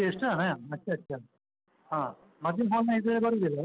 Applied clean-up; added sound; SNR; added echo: none; none; none; none.